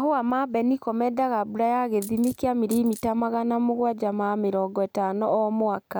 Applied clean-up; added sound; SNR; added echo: none; Coin (dropping); 17 dB; none.